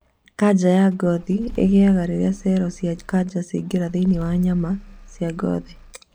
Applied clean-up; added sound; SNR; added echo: none; Engine starting / Car; 18 dB; none.